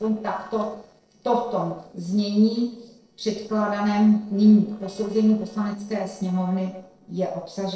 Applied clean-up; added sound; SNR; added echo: neural separator model SepFormer DNS4.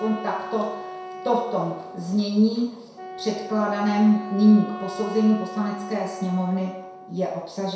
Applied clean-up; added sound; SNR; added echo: none; Wind instrument, woodwind instrument; 13 dB; reverberation time 0.7 s.